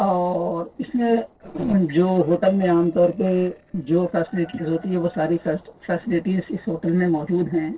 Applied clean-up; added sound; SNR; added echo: neural separator model SepFormer DNS4.